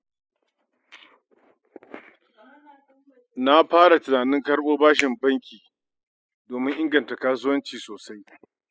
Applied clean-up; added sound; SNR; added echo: classical method spectral subtraction.